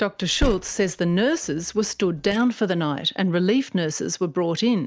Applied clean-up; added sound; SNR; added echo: neural mask model DeepFilterNet 3.